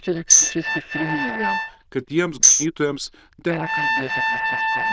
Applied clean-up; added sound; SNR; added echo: neural diffusion model UNIVERSE++.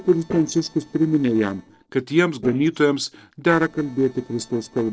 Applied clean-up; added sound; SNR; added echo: neural separator model SepFormer DNS4.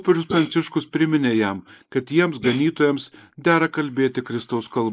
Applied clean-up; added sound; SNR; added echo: neural mask model Resemble Enhance denoiser.